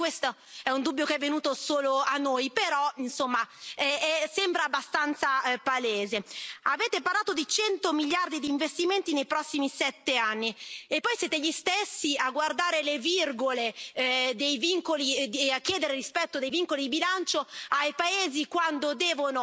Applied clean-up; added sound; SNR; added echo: none; none; none; none.